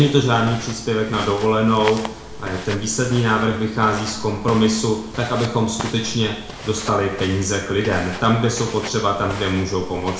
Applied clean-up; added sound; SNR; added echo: none; Walk, footsteps; 14 dB; reverberation time 0.6 s.